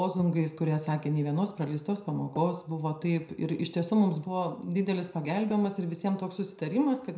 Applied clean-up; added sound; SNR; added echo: none; Tap; 19 dB; reverberation time 0.5 s.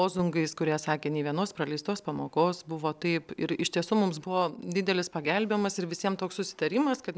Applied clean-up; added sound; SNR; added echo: none; none; none; none.